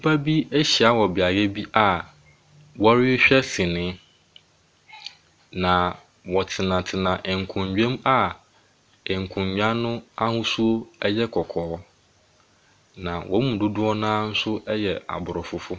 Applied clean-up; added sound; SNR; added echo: none; none; none; none.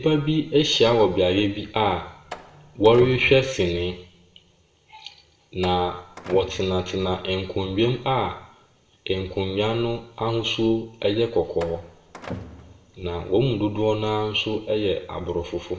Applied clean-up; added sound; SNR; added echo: none; Slam; 18 dB; reverberation time 0.6 s.